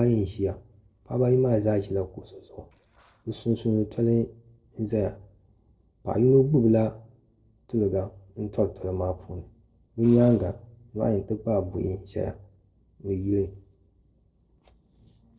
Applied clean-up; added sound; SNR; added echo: neural separator model SepFormer DNS4.